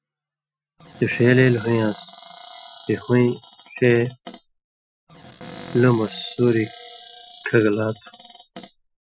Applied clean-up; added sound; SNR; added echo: classical method Wiener filter.